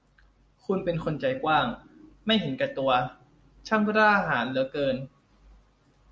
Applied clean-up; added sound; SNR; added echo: none; none; none; none.